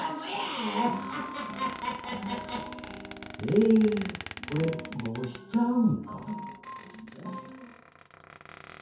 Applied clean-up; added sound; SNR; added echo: none; Squeak; 15 dB; reverberation time 0.6 s.